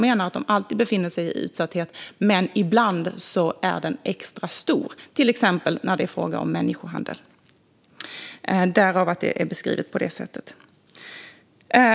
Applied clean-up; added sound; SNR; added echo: none; none; none; none.